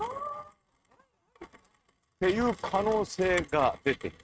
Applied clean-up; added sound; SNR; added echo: neural mask model RNNoise.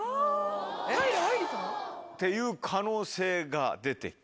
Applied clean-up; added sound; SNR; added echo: none; none; none; none.